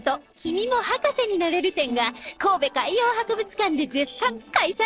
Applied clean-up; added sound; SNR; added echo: neural separator model SepFormer DNS4.